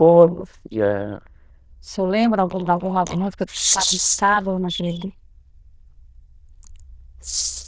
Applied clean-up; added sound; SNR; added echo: neural diffusion model UNIVERSE++.